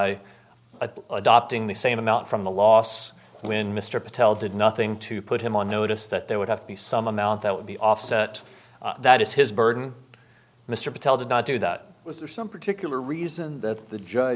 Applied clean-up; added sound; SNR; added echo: none; none; none; none.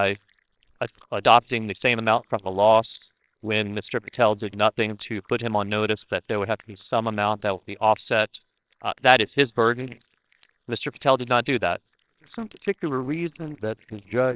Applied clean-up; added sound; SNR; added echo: neural separator model SepFormer WHAMR!.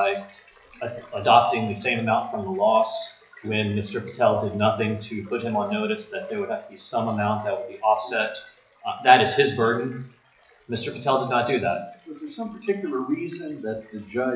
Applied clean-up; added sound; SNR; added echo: classical method WPE with log-MMSE.